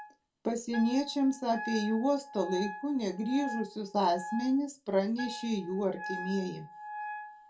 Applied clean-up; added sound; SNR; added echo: none; Wind instrument, woodwind instrument; 11 dB; reverberation time 0.2 s.